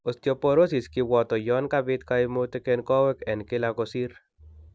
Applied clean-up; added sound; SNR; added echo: none; none; none; none.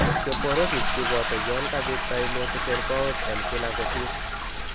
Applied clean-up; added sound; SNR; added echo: none; Toilet flush; -4 dB; none.